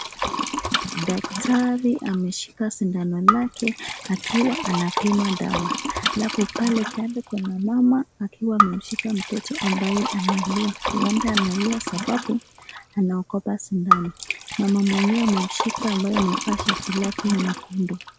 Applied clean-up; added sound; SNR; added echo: none; Liquid; 4 dB; none.